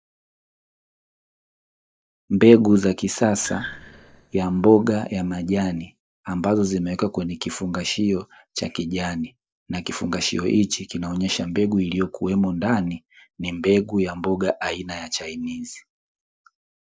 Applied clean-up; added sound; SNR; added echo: neural mask model DeepFilterNet 3.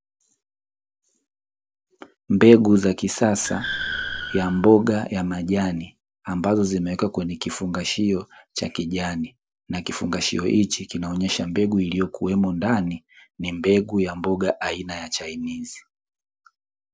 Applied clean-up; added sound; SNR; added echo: none; Car; 9 dB; none.